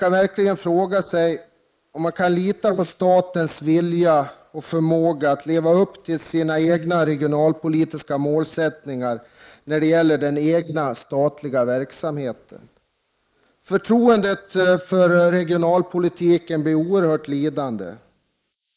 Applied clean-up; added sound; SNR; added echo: neural mask model Resemble Enhance denoiser.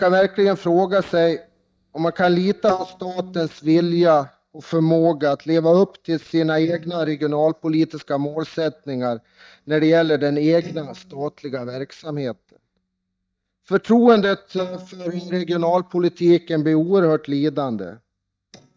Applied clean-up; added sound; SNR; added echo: neural mask model DeepFilterNet 3.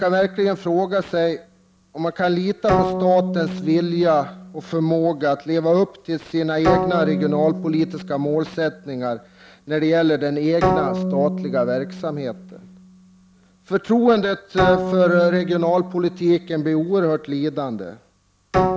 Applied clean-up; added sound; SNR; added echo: none; Bowed string instrument; 6 dB; none.